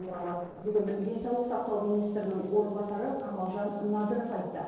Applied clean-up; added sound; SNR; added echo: neural separator model SepFormer DNS4.